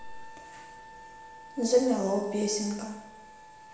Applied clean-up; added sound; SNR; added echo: none; Wind instrument, woodwind instrument; 18 dB; reverberation time 0.9 s.